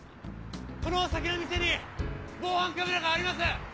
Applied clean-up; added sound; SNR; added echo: none; none; none; none.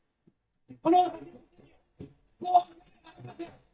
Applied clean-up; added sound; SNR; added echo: neural mask model DeepFilterNet 3.